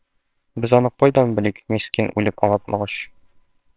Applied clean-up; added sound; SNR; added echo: neural separator model SepFormer WHAMR!.